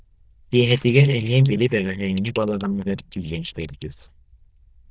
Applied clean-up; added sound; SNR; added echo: neural diffusion model UNIVERSE++.